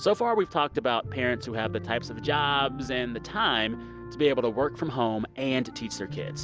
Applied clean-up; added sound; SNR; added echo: none; none; none; none.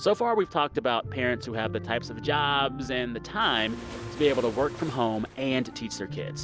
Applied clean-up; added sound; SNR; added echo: none; Waves, surf; 15 dB; none.